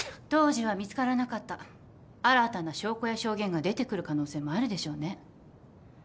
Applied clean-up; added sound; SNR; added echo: none; none; none; none.